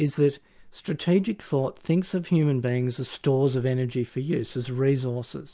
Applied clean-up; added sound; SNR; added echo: none; none; none; none.